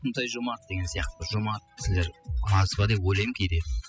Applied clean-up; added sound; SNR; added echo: classical method spectral subtraction.